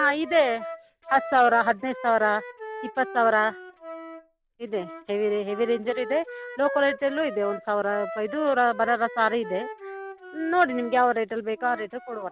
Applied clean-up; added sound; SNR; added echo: none; Wind instrument, woodwind instrument; 13 dB; none.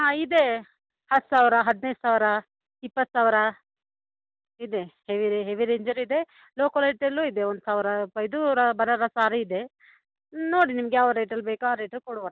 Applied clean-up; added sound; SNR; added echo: none; none; none; none.